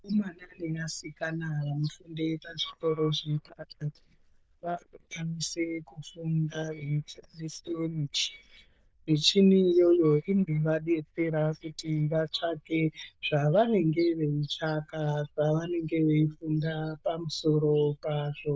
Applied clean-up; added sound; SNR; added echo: neural diffusion model UNIVERSE++.